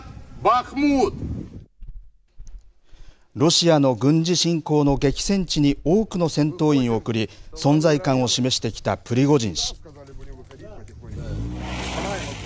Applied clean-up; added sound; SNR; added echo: none; Insect; 18 dB; none.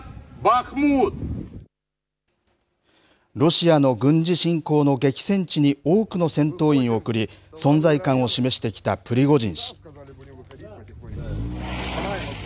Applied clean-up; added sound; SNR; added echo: none; none; none; none.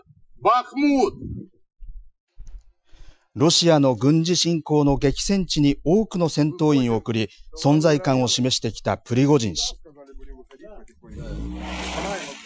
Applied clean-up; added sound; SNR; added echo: classical method Wiener filter.